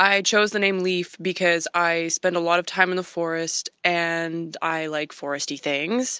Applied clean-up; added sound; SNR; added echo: none; none; none; none.